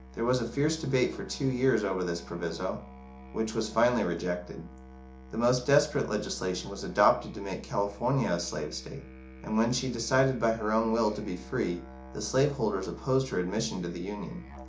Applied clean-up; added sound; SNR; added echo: none; Musical instrument; 17 dB; none.